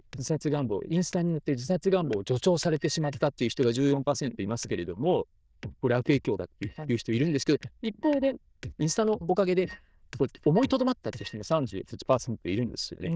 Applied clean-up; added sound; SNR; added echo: neural diffusion model UNIVERSE++.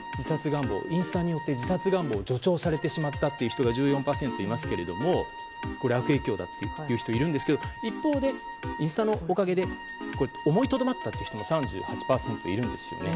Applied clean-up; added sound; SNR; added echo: none; Wind instrument, woodwind instrument; 12 dB; none.